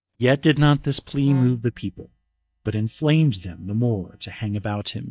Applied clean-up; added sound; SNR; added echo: neural mask model DeepFilterNet 3.